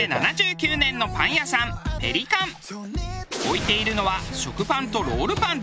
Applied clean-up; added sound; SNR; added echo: none; Bowed string instrument; 17 dB; none.